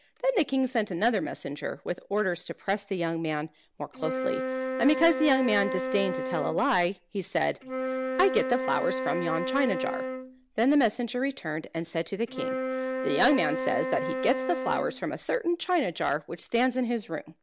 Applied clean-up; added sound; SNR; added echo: none; Wind instrument, woodwind instrument; 4 dB; none.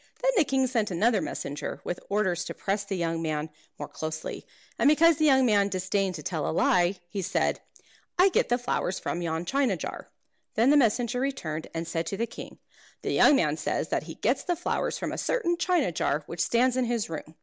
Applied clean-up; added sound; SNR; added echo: none; none; none; none.